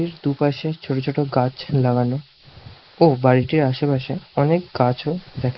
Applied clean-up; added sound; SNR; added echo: neural mask model Resemble Enhance denoiser.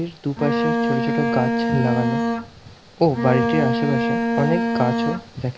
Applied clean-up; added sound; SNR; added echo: none; Bowed string instrument; -1 dB; none.